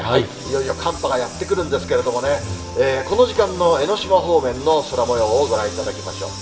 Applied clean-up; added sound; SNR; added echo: none; Engine; 18 dB; reverberation time 1.5 s.